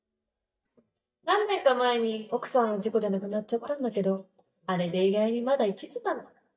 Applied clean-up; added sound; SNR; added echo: neural mask model DeepFilterNet 3.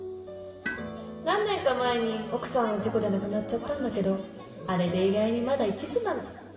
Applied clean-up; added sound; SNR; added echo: none; Tools; 17 dB; reverberation time 2.2 s.